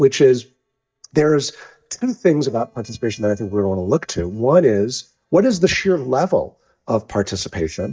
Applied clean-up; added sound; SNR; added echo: neural mask model DeepFilterNet 3.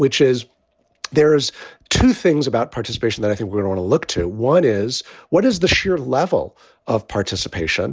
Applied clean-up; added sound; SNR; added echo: none; none; none; none.